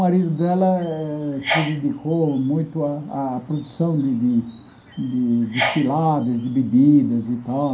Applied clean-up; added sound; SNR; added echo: none; Sneeze; 12 dB; reverberation time 0.3 s.